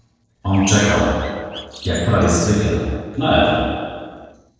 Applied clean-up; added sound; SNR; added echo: neural separator model SepFormer DNS4.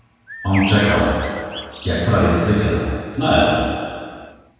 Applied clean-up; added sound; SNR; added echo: none; Bird; 15 dB; reverberation time 1.9 s.